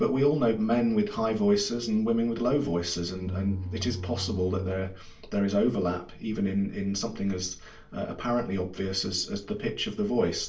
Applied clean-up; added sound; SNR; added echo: none; Bowed string instrument; 7 dB; reverberation time 0.3 s.